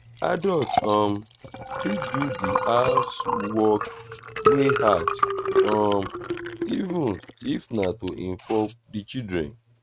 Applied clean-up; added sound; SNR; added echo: neural mask model RNNoise.